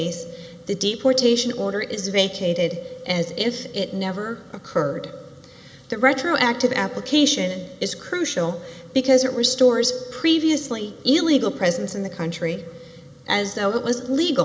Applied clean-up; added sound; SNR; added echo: none; none; none; none.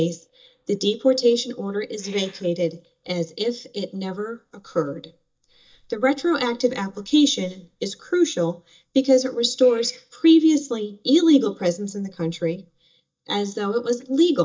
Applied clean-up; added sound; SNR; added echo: neural mask model DeepFilterNet 3.